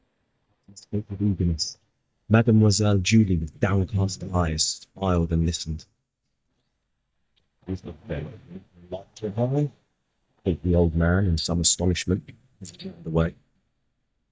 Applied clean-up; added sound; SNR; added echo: neural mask model DeepFilterNet 3.